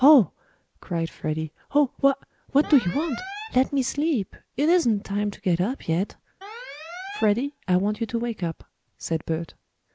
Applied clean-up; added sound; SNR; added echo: none; Alarm; 15 dB; none.